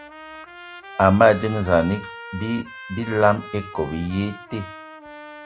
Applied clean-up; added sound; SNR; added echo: none; Trumpet; 16 dB; none.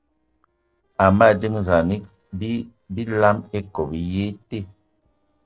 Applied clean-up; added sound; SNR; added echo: neural separator model SepFormer DNS4.